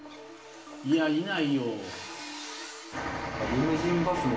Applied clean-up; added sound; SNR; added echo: none; none; none; reverberation time 0.7 s.